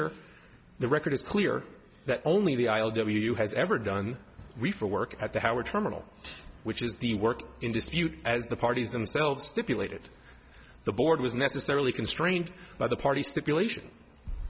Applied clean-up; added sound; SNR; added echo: none; none; none; none.